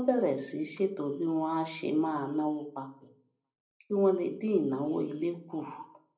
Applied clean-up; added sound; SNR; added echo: none; none; none; reverberation time 0.4 s.